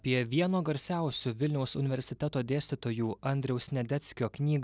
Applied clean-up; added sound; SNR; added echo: none; none; none; none.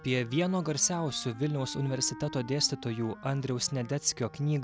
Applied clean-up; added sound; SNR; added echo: none; Wind instrument, woodwind instrument; 17 dB; none.